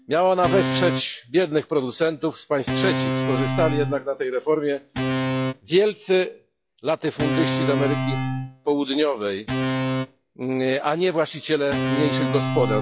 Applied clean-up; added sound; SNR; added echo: classical method log-MMSE.